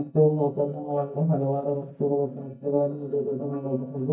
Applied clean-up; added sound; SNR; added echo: neural mask model DeepFilterNet 3.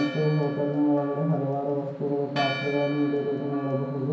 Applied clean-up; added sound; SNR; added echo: none; Church bell; 12 dB; reverberation time 0.9 s.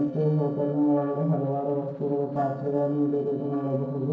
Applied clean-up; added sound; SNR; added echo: neural separator model SepFormer DNS4.